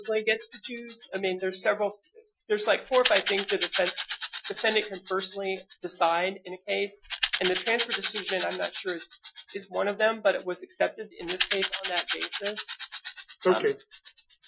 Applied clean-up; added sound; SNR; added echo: classical method Wiener filter.